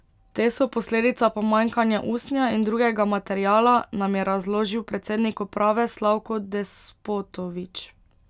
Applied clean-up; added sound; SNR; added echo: none; none; none; none.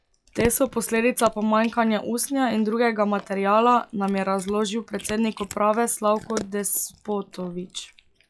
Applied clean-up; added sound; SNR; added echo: classical method log-MMSE.